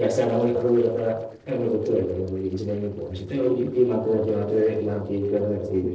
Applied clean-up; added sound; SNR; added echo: neural separator model SepFormer DNS4.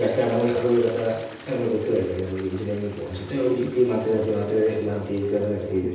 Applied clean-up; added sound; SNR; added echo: none; Toilet flush; 19 dB; reverberation time 0.9 s.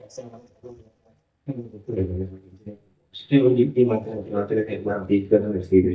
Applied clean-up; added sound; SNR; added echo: neural mask model DeepFilterNet 3.